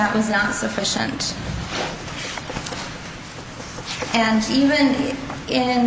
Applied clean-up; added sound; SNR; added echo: none; none; none; none.